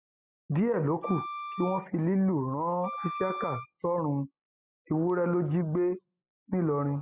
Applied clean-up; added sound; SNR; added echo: classical method spectral subtraction.